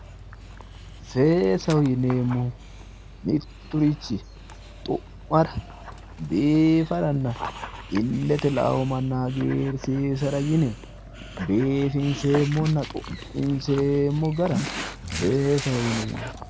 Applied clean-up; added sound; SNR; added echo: none; Dog; 12 dB; none.